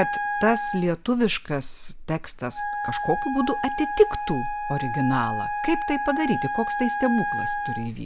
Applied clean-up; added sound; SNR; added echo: none; Wind instrument, woodwind instrument; 4 dB; none.